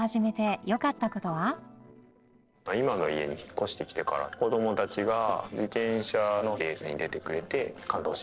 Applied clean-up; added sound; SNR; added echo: neural separator model SepFormer DNS4.